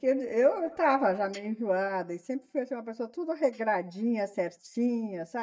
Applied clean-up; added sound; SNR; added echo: neural mask model DeepFilterNet 3.